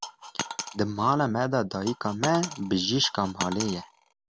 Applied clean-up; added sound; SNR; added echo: none; Coin (dropping); 9 dB; none.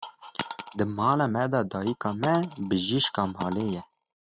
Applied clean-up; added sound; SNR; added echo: neural mask model RNNoise.